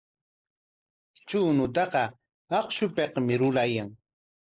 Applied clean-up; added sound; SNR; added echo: neural mask model Resemble Enhance denoiser.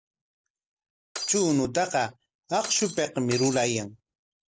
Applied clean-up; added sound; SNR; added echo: none; Shatter; 7 dB; none.